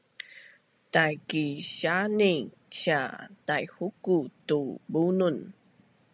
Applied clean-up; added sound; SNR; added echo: none; none; none; none.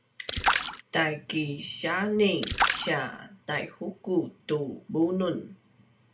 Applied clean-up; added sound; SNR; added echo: none; Splash, splatter; 3 dB; reverberation time 0.2 s.